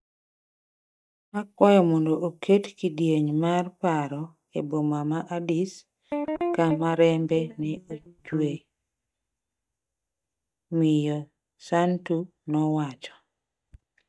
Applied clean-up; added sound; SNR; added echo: neural mask model DeepFilterNet 3.